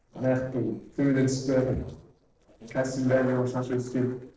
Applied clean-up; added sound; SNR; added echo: neural separator model SepFormer DNS4.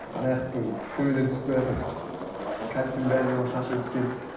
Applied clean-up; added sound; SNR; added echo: none; Skateboard; 7 dB; reverberation time 0.9 s.